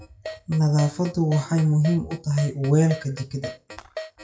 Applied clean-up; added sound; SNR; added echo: classical method WPE with log-MMSE.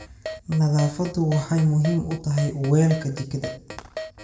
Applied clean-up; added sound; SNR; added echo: none; Keyboard (musical); 14 dB; reverberation time 0.6 s.